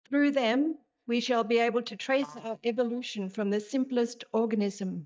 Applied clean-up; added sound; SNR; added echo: neural mask model DeepFilterNet 3.